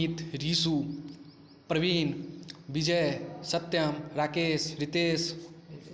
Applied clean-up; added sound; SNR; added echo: none; none; none; none.